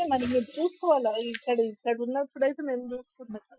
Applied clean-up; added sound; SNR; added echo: classical method Wiener filter.